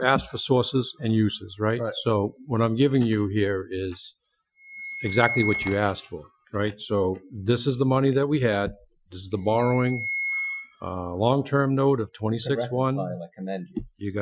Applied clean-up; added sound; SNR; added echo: classical method Wiener filter.